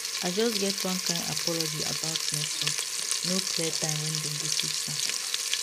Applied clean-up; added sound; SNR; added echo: none; Frying (food); -5 dB; none.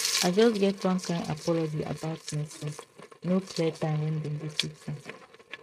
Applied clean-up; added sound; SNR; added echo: neural mask model RNNoise.